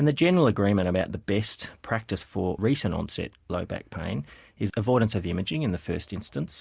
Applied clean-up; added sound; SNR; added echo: none; none; none; none.